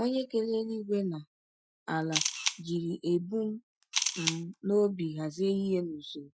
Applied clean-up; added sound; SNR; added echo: classical method Wiener filter.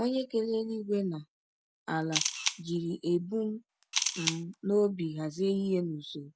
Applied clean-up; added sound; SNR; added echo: none; Camera; 2 dB; none.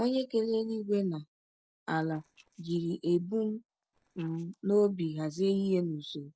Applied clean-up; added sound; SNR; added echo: neural separator model SepFormer DNS4.